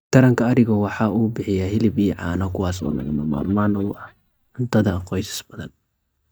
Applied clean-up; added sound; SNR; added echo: neural mask model DeepFilterNet 3.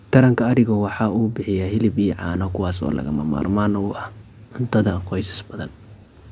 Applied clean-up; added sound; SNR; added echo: none; none; none; none.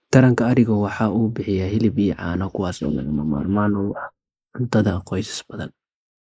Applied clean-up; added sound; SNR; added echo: neural mask model Resemble Enhance denoiser.